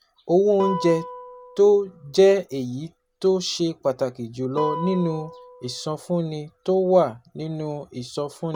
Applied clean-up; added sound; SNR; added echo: none; Guitar; 14 dB; none.